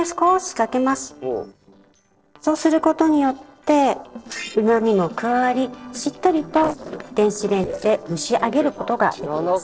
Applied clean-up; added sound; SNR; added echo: neural separator model SepFormer DNS4.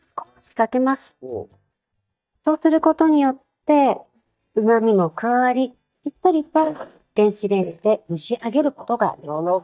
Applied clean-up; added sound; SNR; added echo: neural mask model DeepFilterNet 3.